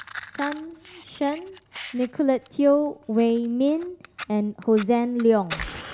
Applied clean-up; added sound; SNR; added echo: none; Fire; 15 dB; none.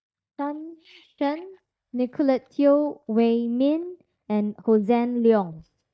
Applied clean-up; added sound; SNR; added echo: neural mask model DeepFilterNet 3.